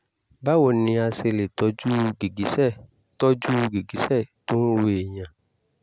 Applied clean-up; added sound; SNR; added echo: none; none; none; none.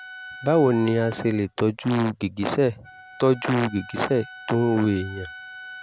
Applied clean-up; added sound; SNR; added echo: none; Wind instrument, woodwind instrument; 18 dB; none.